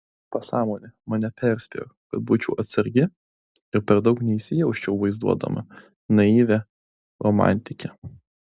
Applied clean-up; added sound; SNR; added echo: none; none; none; none.